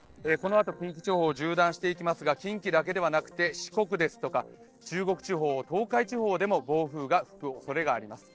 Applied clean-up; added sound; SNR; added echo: neural separator model SepFormer DNS4.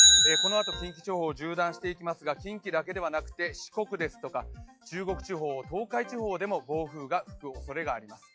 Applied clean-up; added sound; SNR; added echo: classical method log-MMSE.